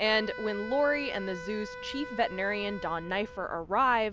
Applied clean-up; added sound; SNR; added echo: none; Wind instrument, woodwind instrument; 12 dB; none.